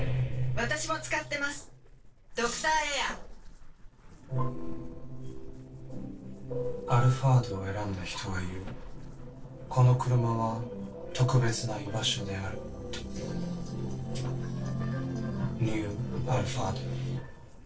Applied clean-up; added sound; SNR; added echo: neural separator model SepFormer DNS4.